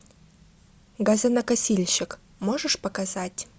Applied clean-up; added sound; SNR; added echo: none; none; none; none.